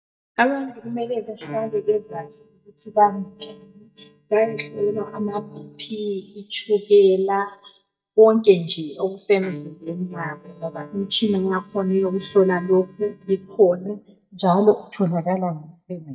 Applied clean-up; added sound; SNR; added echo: neural mask model DeepFilterNet 3.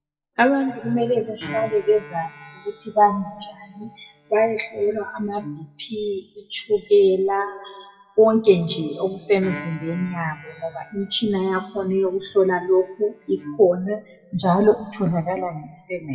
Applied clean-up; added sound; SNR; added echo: classical method WPE with log-MMSE.